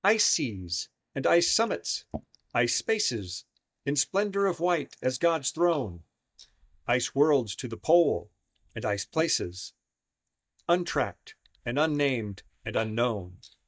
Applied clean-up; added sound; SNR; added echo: neural mask model DeepFilterNet 3.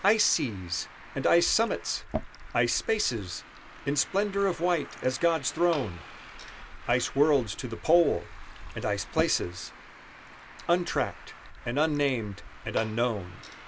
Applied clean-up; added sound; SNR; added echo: none; Traffic noise, roadway noise + Fill (with liquid) / Glass; 13 dB; none.